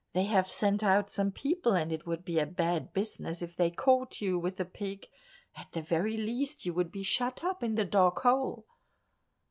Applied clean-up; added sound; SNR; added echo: none; none; none; none.